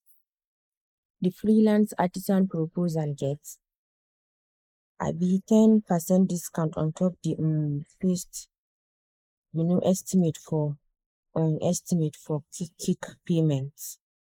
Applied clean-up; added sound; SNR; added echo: neural mask model Resemble Enhance denoiser.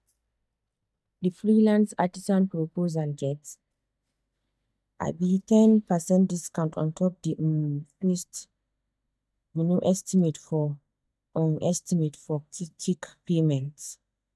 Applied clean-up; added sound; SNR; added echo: neural mask model DeepFilterNet 3.